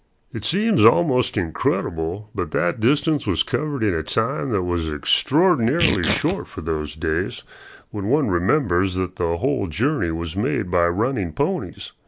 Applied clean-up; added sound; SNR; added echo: none; Tearing; 8 dB; none.